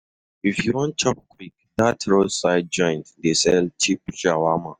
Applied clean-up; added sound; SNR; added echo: neural mask model DeepFilterNet 3.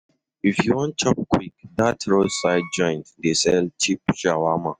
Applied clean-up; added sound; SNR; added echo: neural mask model RNNoise.